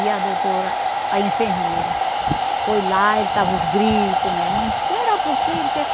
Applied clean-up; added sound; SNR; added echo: none; Domestic sounds, home sounds; -3 dB; none.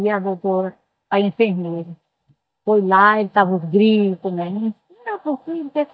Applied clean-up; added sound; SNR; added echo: neural mask model DeepFilterNet 3.